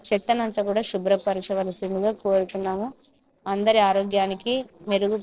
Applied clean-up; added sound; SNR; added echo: neural separator model SepFormer DNS4.